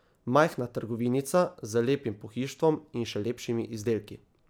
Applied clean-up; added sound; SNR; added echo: none; none; none; none.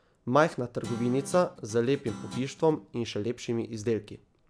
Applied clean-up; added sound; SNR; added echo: none; Guitar; 15 dB; none.